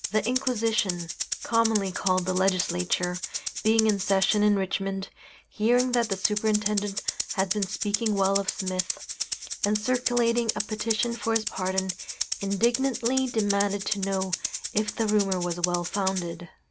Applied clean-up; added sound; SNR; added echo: none; Rattle (instrument); 6 dB; none.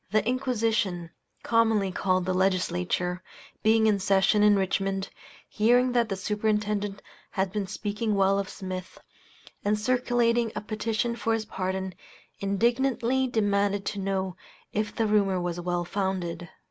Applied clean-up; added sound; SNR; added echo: none; none; none; none.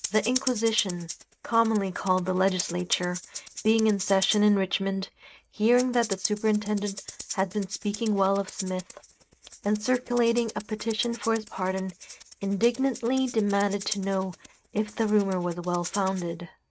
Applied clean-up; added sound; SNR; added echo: neural mask model RNNoise.